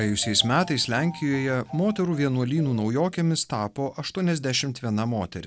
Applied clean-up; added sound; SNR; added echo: none; none; none; none.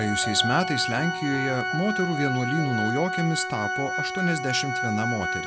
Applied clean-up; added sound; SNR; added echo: none; Organ; 2 dB; none.